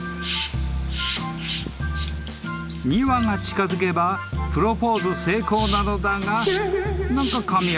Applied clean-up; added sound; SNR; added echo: none; none; none; none.